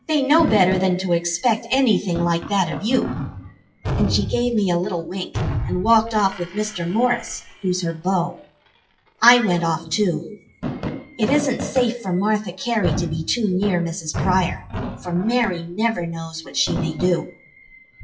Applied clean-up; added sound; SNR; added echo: classical method WPE with log-MMSE.